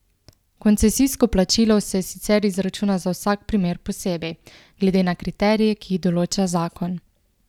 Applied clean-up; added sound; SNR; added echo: none; none; none; none.